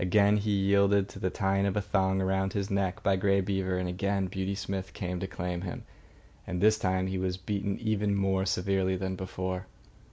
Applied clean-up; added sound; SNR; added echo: none; none; none; none.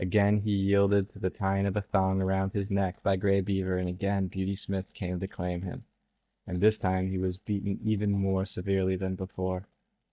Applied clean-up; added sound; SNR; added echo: neural mask model DeepFilterNet 3.